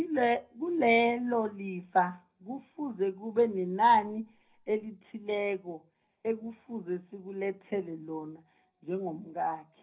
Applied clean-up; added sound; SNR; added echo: none; none; none; reverberation time 0.5 s.